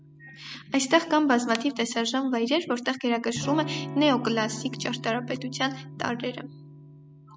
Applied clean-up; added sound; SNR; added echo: none; Electric guitar / Strum; 14 dB; none.